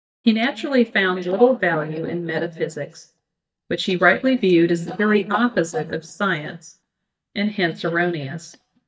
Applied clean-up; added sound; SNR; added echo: neural mask model DeepFilterNet 3.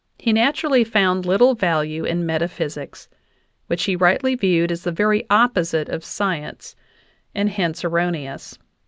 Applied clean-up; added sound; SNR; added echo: none; none; none; none.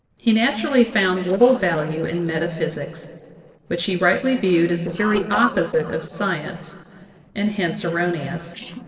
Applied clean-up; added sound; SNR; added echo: neural separator model SepFormer DNS4.